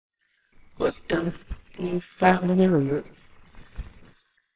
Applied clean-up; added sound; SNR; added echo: neural separator model SepFormer WHAMR!.